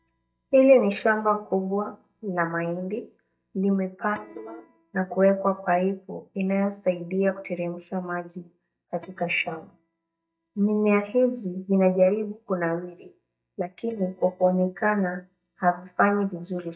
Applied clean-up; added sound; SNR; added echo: neural mask model DeepFilterNet 3.